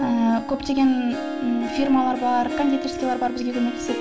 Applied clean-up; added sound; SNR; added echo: none; Harp; 7 dB; reverberation time 0.6 s.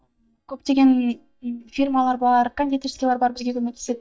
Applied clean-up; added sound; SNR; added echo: neural mask model DeepFilterNet 3.